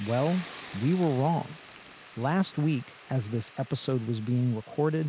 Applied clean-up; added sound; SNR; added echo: none; Boiling / Hiss; 19 dB; none.